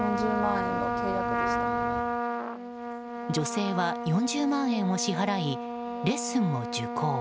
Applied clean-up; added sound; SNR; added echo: none; Trumpet; 1 dB; none.